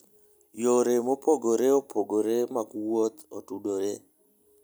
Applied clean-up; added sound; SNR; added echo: none; none; none; none.